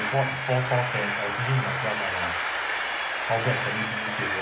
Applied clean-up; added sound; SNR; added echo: none; Train; -1 dB; none.